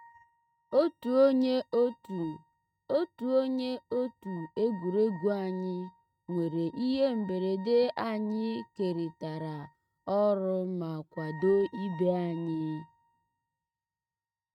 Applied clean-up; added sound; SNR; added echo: neural mask model RNNoise.